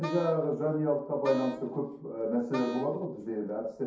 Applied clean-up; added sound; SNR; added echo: none; Wind instrument, woodwind instrument; 12 dB; reverberation time 0.6 s.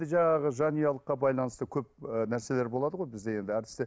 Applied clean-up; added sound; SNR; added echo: none; none; none; none.